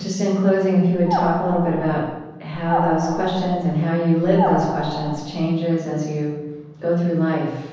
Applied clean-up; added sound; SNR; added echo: none; Animal; 6 dB; reverberation time 1.1 s.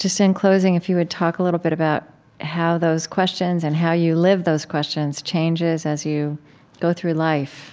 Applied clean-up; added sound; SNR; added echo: none; none; none; none.